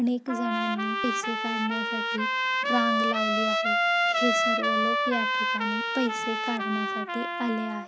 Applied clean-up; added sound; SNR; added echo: none; Trumpet; -4 dB; none.